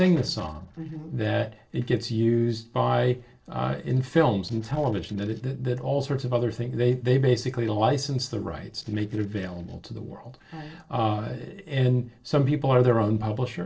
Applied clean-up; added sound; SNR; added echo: neural separator model SepFormer DNS4.